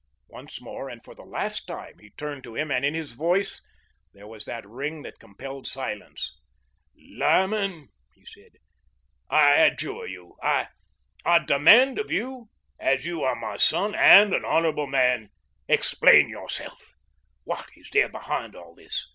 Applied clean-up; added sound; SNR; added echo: none; none; none; none.